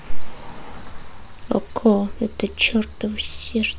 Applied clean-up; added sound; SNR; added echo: none; Car passing by; 17 dB; none.